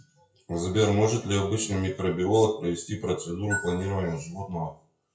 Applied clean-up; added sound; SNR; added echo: classical method WPE with log-MMSE.